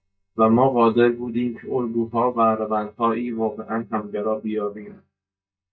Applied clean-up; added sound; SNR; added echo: neural mask model DeepFilterNet 3.